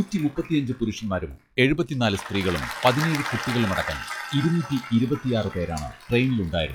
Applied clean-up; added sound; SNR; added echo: classical method log-MMSE.